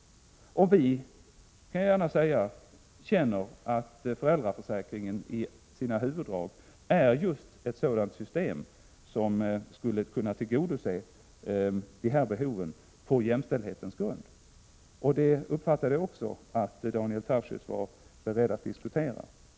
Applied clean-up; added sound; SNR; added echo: none; none; none; none.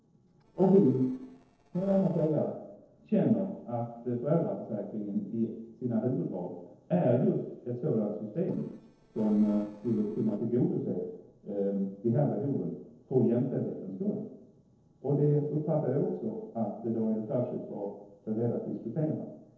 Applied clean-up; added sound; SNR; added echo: neural separator model SepFormer DNS4.